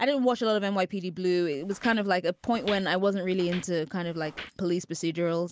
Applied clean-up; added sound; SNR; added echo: none; Walk, footsteps; 18 dB; none.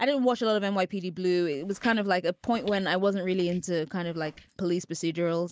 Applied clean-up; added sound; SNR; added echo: neural mask model DeepFilterNet 3.